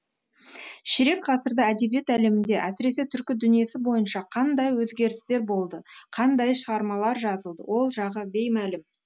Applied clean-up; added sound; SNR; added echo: none; none; none; none.